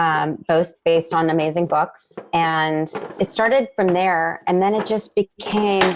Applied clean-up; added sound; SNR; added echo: none; Drawer open or close; 13 dB; none.